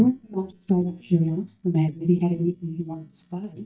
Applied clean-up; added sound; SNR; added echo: neural mask model DeepFilterNet 3.